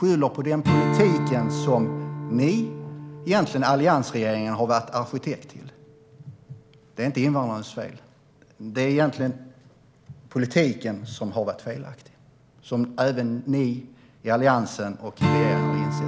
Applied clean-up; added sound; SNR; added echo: none; Strum; 6 dB; none.